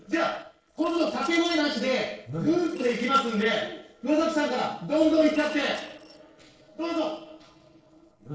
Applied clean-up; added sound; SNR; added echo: neural separator model SepFormer DNS4.